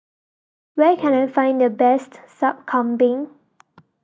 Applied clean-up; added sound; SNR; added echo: neural mask model DeepFilterNet 3.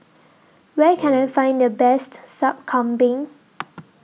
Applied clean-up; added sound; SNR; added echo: none; Wind instrument, woodwind instrument; 16 dB; none.